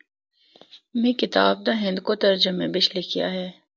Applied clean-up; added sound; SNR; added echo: none; none; none; none.